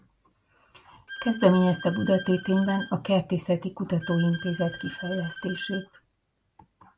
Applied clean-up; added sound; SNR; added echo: none; Bowed string instrument; 12 dB; none.